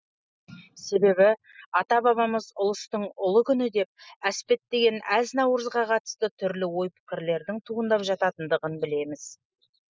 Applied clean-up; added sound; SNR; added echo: none; none; none; none.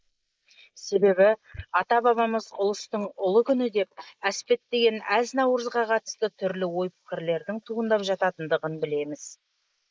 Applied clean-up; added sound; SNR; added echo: neural mask model Resemble Enhance denoiser.